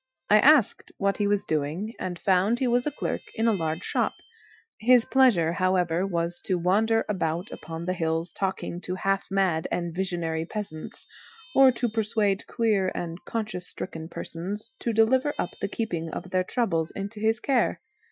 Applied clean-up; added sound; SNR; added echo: classical method Wiener filter.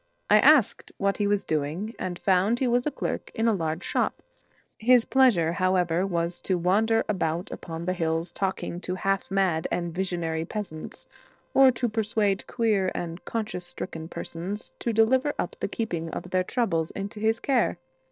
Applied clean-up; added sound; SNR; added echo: neural separator model SepFormer DNS4.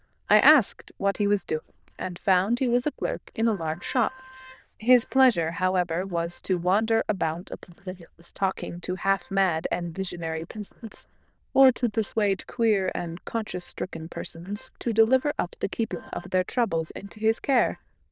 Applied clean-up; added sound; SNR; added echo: neural diffusion model UNIVERSE++.